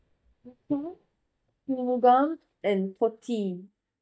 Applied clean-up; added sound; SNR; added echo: neural mask model DeepFilterNet 3.